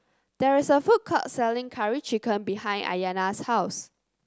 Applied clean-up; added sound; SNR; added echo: none; none; none; none.